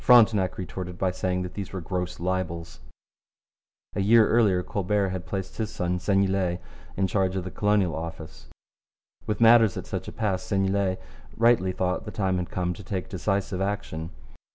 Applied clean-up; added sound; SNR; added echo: none; none; none; none.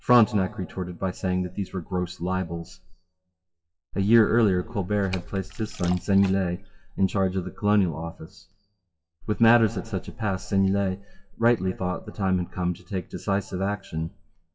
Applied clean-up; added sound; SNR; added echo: classical method WPE with log-MMSE.